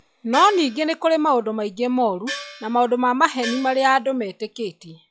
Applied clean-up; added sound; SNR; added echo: classical method log-MMSE.